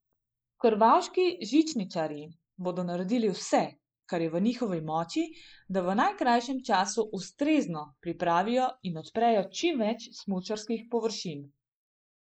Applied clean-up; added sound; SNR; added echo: neural mask model Resemble Enhance denoiser.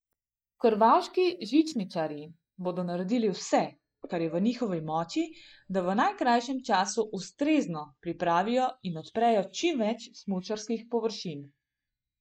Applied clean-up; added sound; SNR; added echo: neural mask model DeepFilterNet 3.